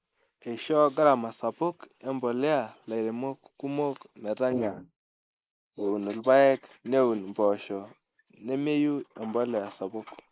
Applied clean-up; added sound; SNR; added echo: neural mask model Resemble Enhance denoiser.